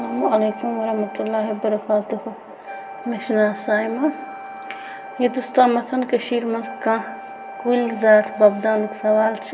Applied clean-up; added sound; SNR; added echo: none; Wind instrument, woodwind instrument; 16 dB; reverberation time 1.7 s.